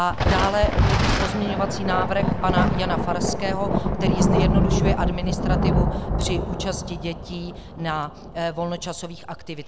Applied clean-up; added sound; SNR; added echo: none; Thunder; -5 dB; none.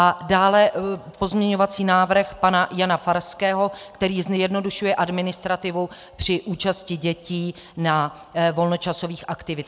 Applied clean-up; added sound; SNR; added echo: none; none; none; none.